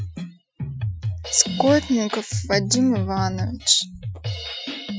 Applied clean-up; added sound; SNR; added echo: classical method Wiener filter.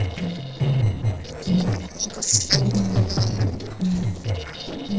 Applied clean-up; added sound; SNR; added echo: neural separator model SepFormer DNS4.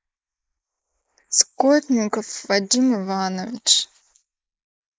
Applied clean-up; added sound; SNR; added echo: neural mask model Resemble Enhance denoiser.